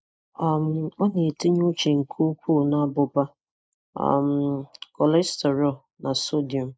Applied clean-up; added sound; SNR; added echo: neural mask model Resemble Enhance denoiser.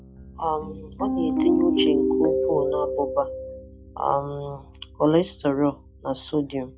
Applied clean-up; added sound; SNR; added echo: classical method log-MMSE.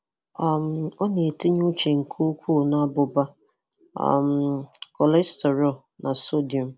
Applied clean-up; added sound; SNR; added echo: none; none; none; none.